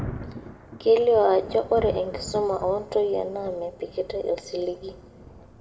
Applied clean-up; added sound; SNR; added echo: none; Thunder; 14 dB; reverberation time 1.2 s.